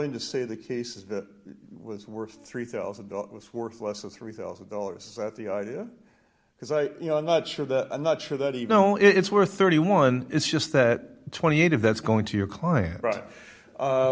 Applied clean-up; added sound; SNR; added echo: none; none; none; none.